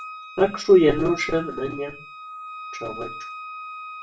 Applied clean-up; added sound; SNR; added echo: none; Wind instrument, woodwind instrument; 13 dB; reverberation time 0.3 s.